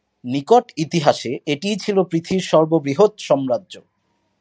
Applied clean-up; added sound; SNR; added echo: none; none; none; none.